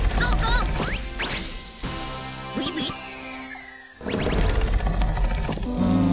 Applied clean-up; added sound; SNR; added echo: none; Fire; -3 dB; none.